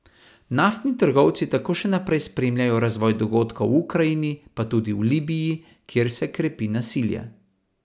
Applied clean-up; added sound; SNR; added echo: none; none; none; none.